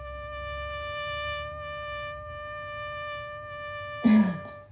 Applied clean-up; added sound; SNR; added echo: none; Trumpet; 5 dB; reverberation time 0.5 s.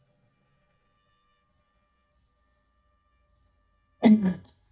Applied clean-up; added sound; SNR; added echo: neural mask model DeepFilterNet 3.